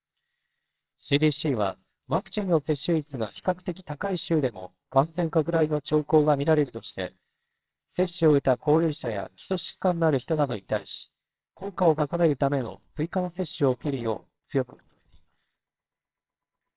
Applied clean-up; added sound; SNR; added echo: neural separator model SepFormer WHAMR!.